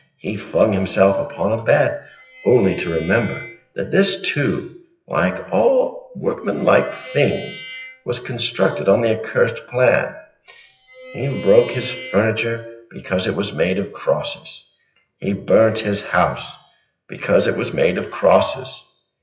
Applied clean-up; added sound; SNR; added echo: classical method WPE with log-MMSE.